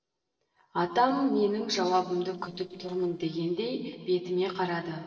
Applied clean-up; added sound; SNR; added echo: neural separator model SepFormer DNS4.